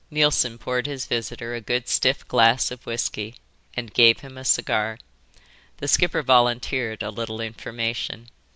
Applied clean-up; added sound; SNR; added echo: none; none; none; none.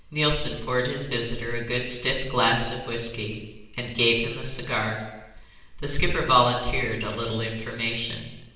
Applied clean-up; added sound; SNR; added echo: none; none; none; reverberation time 0.9 s.